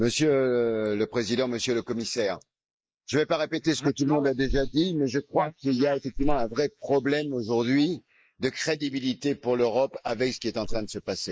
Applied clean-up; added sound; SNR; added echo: neural mask model Resemble Enhance denoiser.